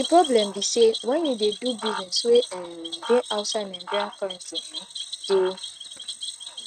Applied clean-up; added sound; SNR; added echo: neural mask model RNNoise.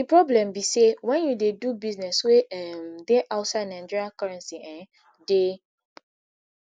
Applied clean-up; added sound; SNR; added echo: none; none; none; none.